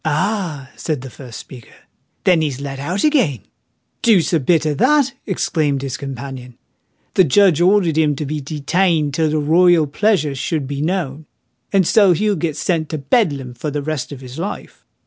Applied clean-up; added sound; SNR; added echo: none; none; none; none.